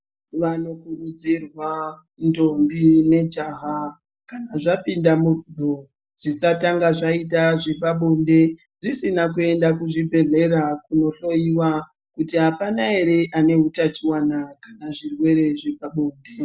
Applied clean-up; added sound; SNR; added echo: none; none; none; none.